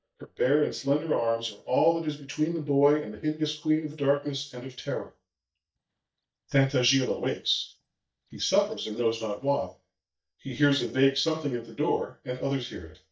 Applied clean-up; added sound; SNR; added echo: neural mask model DeepFilterNet 3.